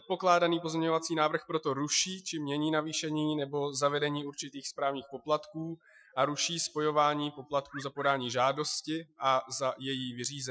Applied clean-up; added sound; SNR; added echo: classical method Wiener filter.